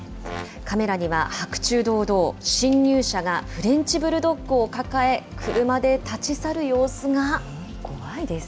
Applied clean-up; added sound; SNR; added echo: none; Brass instrument; 19 dB; none.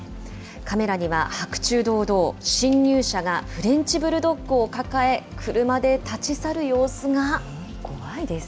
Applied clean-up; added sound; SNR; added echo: none; none; none; none.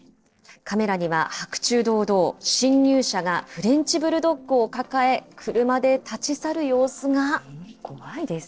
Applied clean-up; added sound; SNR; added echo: neural separator model SepFormer DNS4.